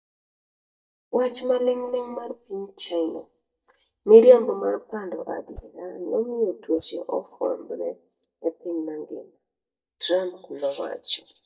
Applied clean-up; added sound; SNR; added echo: neural mask model DeepFilterNet 3.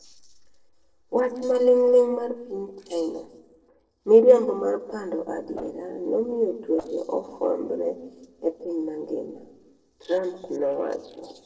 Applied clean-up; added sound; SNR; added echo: neural separator model SepFormer DNS4.